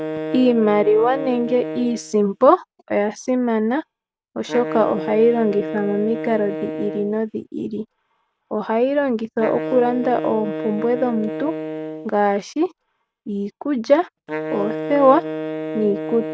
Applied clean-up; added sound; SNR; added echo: neural mask model RNNoise.